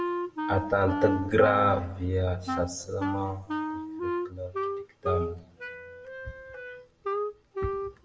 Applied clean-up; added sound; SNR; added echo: none; Wind instrument, woodwind instrument; 3 dB; reverberation time 0.8 s.